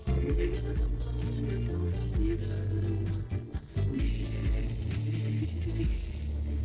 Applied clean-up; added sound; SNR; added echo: neural separator model SepFormer DNS4.